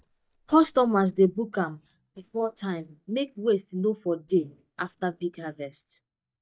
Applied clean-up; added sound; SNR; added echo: neural mask model DeepFilterNet 3.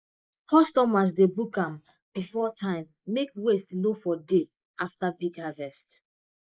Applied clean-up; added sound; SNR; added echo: neural mask model Resemble Enhance denoiser.